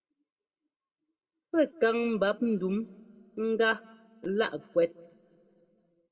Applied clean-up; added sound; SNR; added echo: none; none; none; reverberation time 0.5 s.